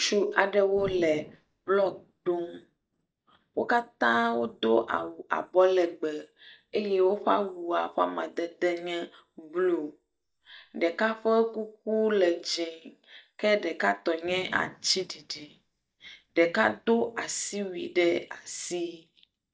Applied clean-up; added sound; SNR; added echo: neural mask model DeepFilterNet 3.